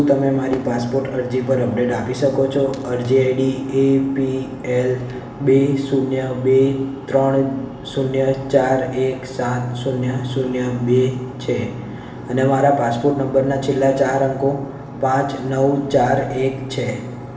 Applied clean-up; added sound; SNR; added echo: none; none; none; reverberation time 1.2 s.